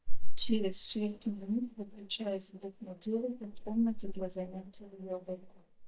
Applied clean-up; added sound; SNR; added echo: neural mask model DeepFilterNet 3.